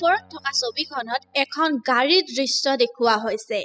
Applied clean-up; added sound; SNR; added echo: classical method spectral subtraction.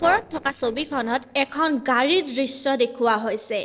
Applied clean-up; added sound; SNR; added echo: neural separator model SepFormer DNS4.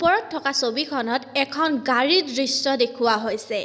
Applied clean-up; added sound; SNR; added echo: none; none; none; none.